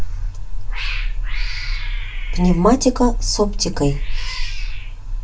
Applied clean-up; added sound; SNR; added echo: none; Cat; 17 dB; reverberation time 0.2 s.